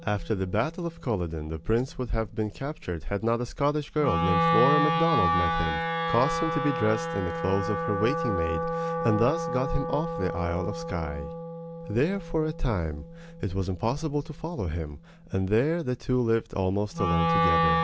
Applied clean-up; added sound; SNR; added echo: none; Wind instrument, woodwind instrument; 2 dB; none.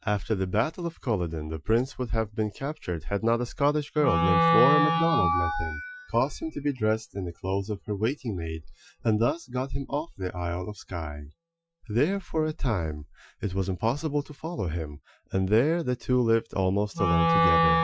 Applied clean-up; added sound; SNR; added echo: classical method Wiener filter.